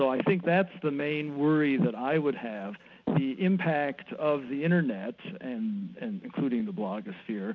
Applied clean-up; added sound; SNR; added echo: none; none; none; none.